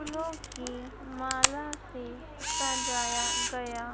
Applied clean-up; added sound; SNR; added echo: none; Camera; -4 dB; none.